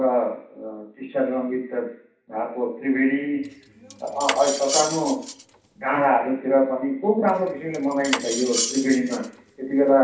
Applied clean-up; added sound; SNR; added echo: none; Cutlery, silverware; 8 dB; reverberation time 0.7 s.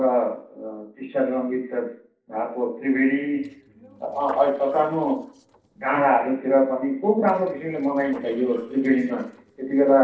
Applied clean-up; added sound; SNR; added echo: neural separator model SepFormer DNS4.